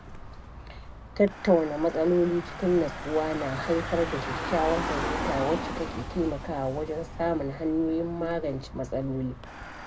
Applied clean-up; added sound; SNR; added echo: none; Engine / Car; 7 dB; reverberation time 0.2 s.